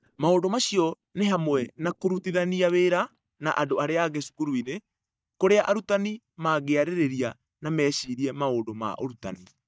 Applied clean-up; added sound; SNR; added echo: neural mask model DeepFilterNet 3.